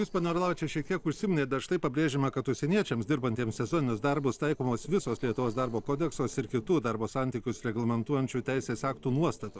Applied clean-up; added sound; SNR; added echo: neural separator model SepFormer DNS4.